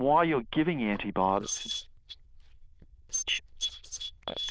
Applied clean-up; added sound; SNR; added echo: neural diffusion model UNIVERSE++.